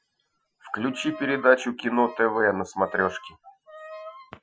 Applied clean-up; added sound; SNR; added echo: classical method Wiener filter.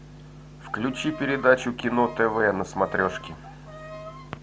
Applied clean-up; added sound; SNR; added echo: none; Bowed string instrument; 17 dB; none.